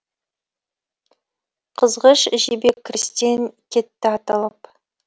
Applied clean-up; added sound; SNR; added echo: none; none; none; none.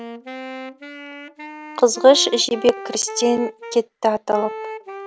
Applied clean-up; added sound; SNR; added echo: none; Wind instrument, woodwind instrument; 13 dB; none.